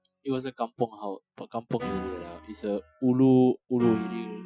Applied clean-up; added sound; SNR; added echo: classical method Wiener filter.